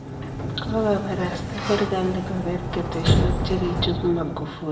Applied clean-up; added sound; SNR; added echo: none; Sliding door; 0 dB; reverberation time 0.7 s.